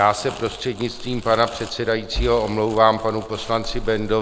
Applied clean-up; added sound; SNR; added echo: none; Crumpling, crinkling; 14 dB; none.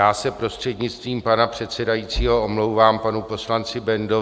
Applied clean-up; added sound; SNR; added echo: none; none; none; none.